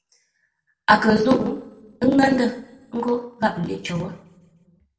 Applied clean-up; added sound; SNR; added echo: none; none; none; reverberation time 0.6 s.